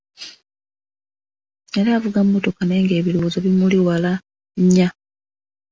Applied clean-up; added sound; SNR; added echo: none; none; none; none.